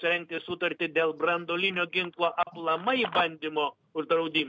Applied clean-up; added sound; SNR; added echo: none; Telephone; 15 dB; none.